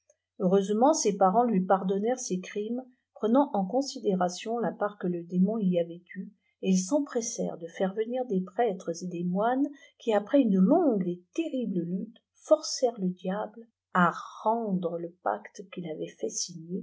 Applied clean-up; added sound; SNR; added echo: none; none; none; none.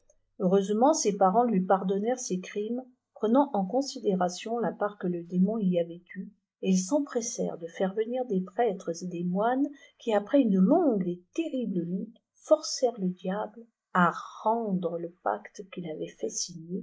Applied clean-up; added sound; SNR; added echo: neural mask model Resemble Enhance denoiser.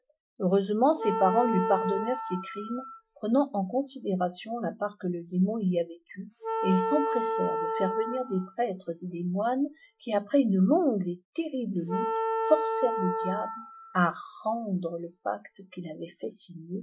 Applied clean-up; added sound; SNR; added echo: classical method Wiener filter.